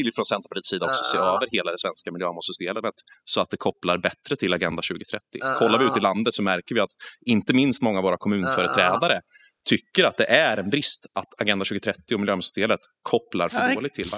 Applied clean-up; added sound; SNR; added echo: classical method spectral subtraction.